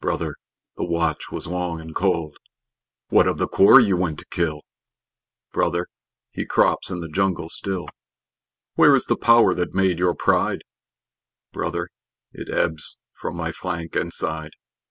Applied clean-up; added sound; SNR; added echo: none; none; none; none.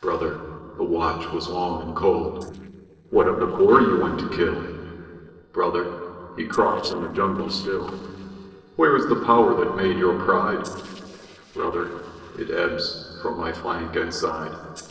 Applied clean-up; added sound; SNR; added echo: neural separator model SepFormer DNS4.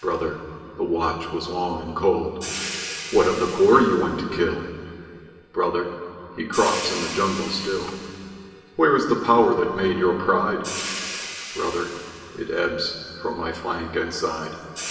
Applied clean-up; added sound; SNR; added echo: none; Hi-hat; 14 dB; reverberation time 2.7 s.